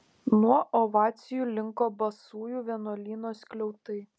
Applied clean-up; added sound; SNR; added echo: none; none; none; none.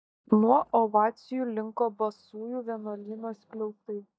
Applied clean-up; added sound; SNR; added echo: neural mask model DeepFilterNet 3.